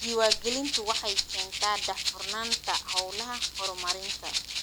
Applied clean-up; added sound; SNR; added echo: none; Rattle (instrument); -1 dB; none.